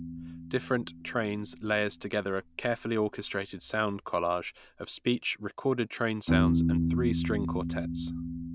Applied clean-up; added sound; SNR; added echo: none; Piano; 1 dB; none.